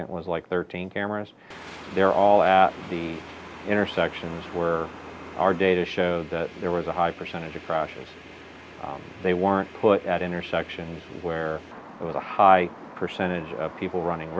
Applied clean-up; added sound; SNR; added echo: none; none; none; none.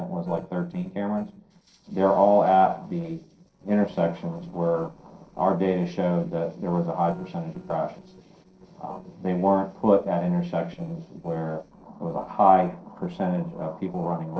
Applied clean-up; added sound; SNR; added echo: neural separator model SepFormer DNS4.